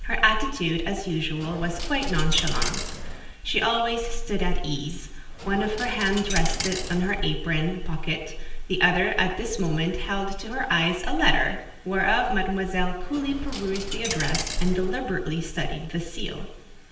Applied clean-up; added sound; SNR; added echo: none; Coin (dropping); 9 dB; reverberation time 0.8 s.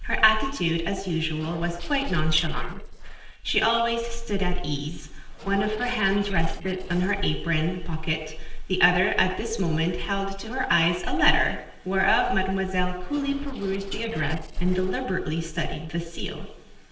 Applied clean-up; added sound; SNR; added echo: neural separator model SepFormer DNS4.